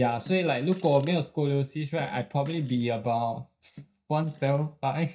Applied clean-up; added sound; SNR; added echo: neural mask model DeepFilterNet 3.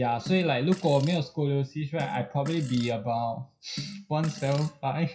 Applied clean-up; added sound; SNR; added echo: classical method WPE with log-MMSE.